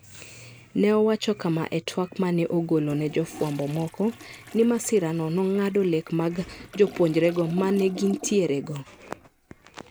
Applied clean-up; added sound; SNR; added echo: none; Toilet flush; 20 dB; none.